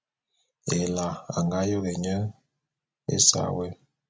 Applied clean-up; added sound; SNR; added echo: none; none; none; none.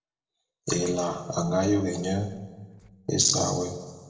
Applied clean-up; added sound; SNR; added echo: neural separator model SepFormer DNS4.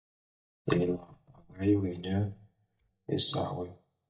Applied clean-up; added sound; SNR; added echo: neural mask model DeepFilterNet 3.